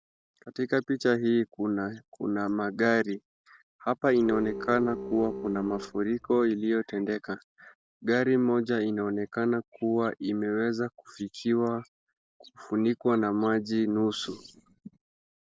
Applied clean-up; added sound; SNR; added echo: neural separator model SepFormer DNS4.